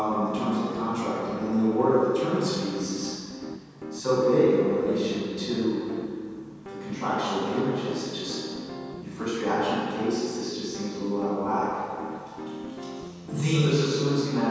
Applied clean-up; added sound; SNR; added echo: none; Piano; 12 dB; reverberation time 2.1 s.